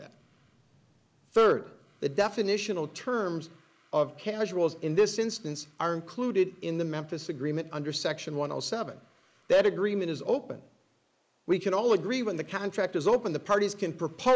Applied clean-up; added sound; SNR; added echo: neural mask model Resemble Enhance denoiser.